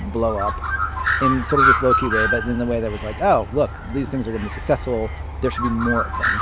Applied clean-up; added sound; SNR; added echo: none; Bird; 0 dB; none.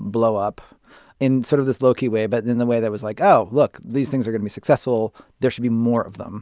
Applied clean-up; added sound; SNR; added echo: none; none; none; none.